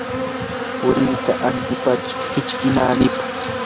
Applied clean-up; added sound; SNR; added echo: none; Insect; 4 dB; none.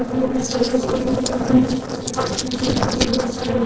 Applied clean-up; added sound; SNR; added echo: neural separator model SepFormer DNS4.